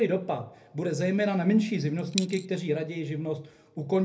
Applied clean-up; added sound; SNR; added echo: none; Coin (dropping); 11 dB; reverberation time 0.3 s.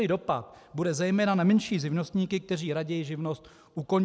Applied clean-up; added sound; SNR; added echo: none; none; none; none.